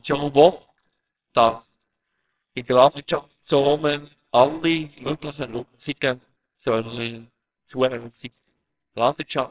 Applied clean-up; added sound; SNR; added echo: neural separator model SepFormer WHAMR!.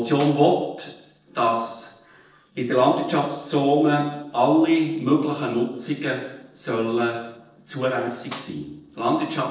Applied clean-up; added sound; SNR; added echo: neural separator model SepFormer DNS4.